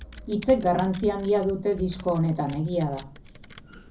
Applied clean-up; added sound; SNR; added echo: none; Computer keyboard; 17 dB; reverberation time 0.4 s.